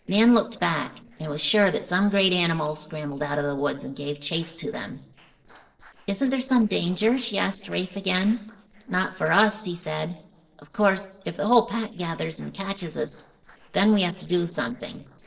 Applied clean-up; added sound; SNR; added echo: neural separator model SepFormer DNS4.